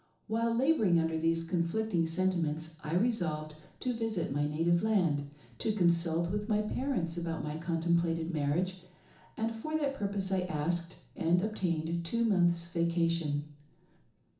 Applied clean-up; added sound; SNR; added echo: none; none; none; reverberation time 0.7 s.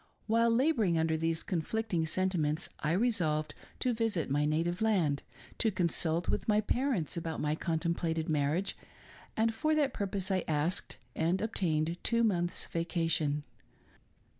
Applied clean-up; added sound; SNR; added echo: none; none; none; none.